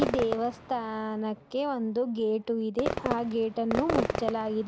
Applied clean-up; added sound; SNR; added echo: none; Fireworks; 5 dB; none.